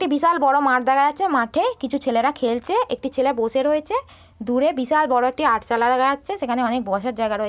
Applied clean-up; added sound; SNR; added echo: none; none; none; none.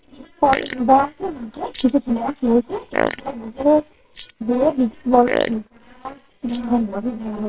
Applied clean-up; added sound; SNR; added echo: neural separator model SepFormer WHAMR!.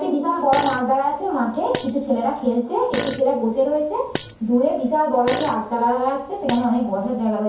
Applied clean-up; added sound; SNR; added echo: none; Fart; 13 dB; reverberation time 0.6 s.